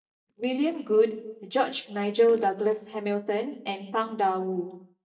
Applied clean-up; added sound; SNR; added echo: neural mask model DeepFilterNet 3.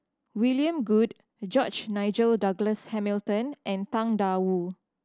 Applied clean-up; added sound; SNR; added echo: none; none; none; none.